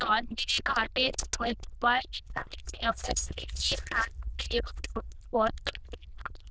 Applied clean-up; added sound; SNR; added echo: neural diffusion model UNIVERSE++.